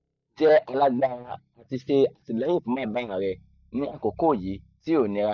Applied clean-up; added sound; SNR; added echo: neural mask model DeepFilterNet 3.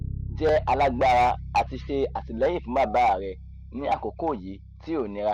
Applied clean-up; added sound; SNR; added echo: none; Bass guitar; 11 dB; none.